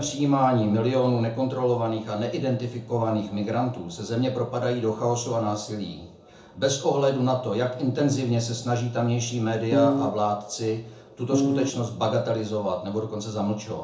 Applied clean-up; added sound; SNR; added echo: none; Piano; -3 dB; reverberation time 0.6 s.